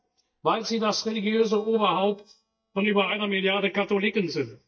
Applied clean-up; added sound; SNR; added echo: neural mask model DeepFilterNet 3.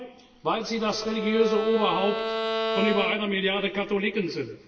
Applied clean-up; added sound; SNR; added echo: none; Bowed string instrument; 4 dB; reverberation time 1.4 s.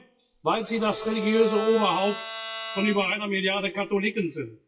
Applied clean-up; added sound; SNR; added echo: classical method WPE with log-MMSE.